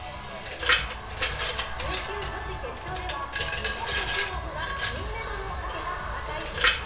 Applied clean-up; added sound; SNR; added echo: none; Glass; -4 dB; reverberation time 2.5 s.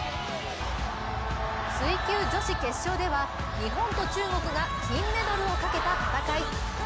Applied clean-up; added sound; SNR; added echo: none; none; none; none.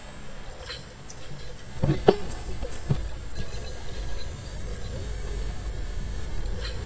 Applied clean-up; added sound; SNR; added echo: neural mask model DeepFilterNet 3.